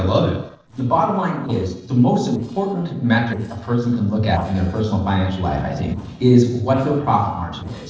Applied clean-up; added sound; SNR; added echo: neural separator model SepFormer DNS4.